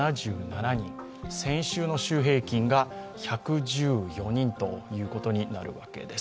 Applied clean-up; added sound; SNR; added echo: none; none; none; none.